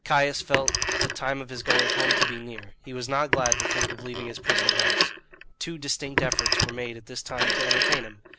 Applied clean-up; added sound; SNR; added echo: none; Telephone; -4 dB; none.